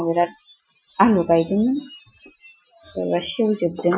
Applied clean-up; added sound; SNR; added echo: classical method Wiener filter.